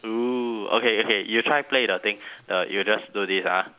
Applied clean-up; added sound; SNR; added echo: none; none; none; none.